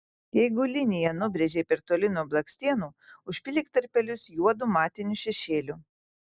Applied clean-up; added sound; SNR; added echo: none; none; none; none.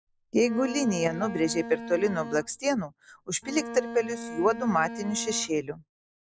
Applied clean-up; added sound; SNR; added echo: none; Bowed string instrument; 11 dB; none.